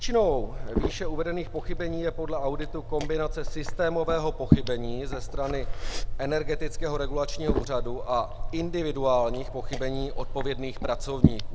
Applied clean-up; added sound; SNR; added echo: none; Liquid; -1 dB; none.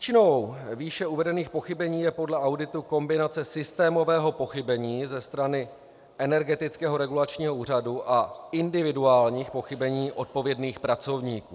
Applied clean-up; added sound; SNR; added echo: none; none; none; none.